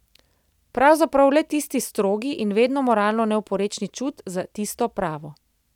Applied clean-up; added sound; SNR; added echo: none; none; none; none.